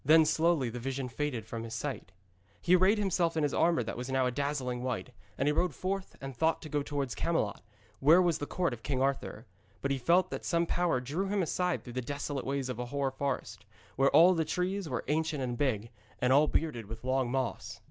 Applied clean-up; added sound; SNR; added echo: none; none; none; none.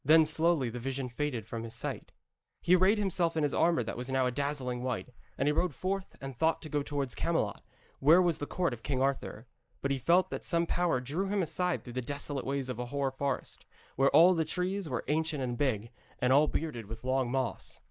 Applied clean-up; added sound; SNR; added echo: neural mask model Resemble Enhance denoiser.